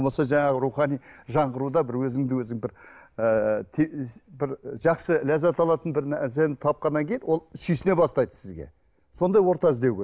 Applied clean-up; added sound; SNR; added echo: none; none; none; none.